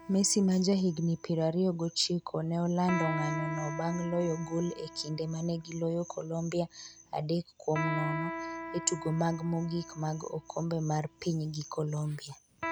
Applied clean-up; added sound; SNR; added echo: none; Electric guitar; 11 dB; none.